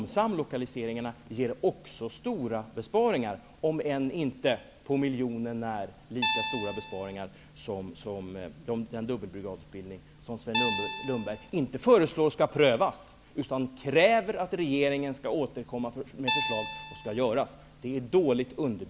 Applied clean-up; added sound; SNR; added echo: none; Guitar; 2 dB; none.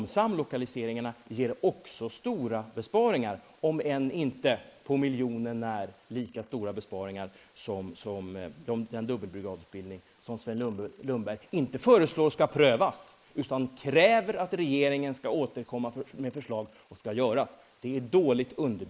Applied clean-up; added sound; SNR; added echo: neural mask model Resemble Enhance denoiser.